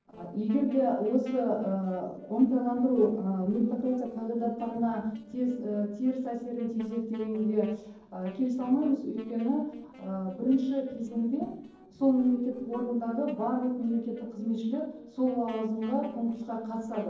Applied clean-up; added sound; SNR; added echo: neural separator model SepFormer DNS4.